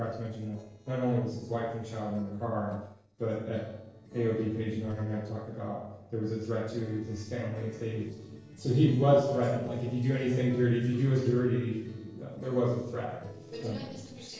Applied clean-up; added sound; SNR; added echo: neural separator model SepFormer DNS4.